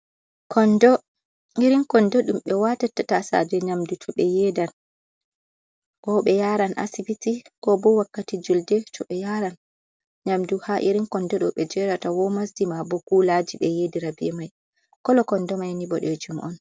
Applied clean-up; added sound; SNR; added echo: none; none; none; none.